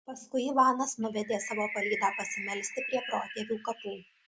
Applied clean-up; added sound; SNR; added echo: none; Bird; 8 dB; none.